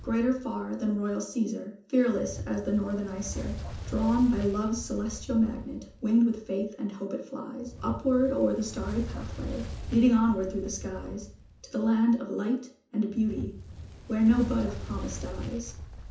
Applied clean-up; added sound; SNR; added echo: none; Fire; 12 dB; reverberation time 0.6 s.